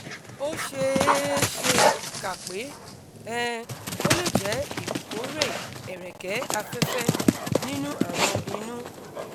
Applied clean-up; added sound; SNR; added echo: none; Dog; -4 dB; none.